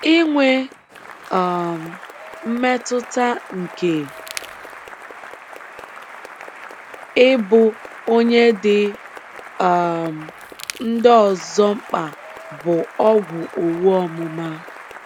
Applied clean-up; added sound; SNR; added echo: none; Crackle + Applause / Cheering; 17 dB; none.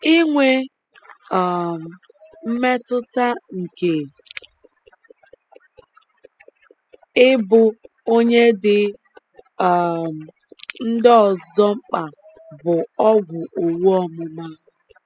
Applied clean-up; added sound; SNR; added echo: classical method spectral subtraction.